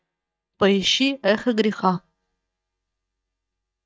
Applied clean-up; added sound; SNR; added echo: neural mask model DeepFilterNet 3.